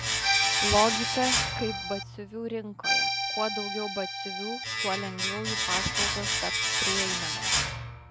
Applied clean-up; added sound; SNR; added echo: none; Accordion + Domestic sounds, home sounds; -4 dB; none.